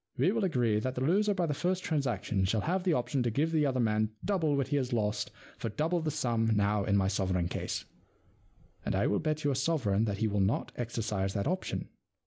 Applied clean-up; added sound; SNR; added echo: none; none; none; none.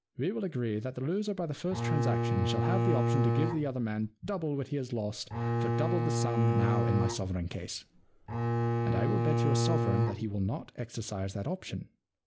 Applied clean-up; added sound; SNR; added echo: none; Bowed string instrument; -3 dB; none.